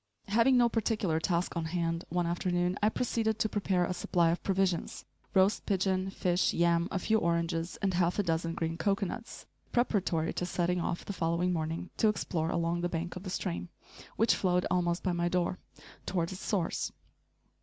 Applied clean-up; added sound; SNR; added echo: none; none; none; none.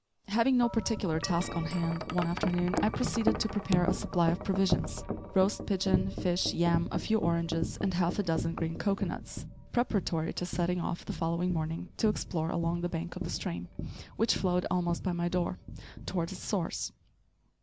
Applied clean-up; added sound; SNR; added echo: none; Wind chime; 7 dB; none.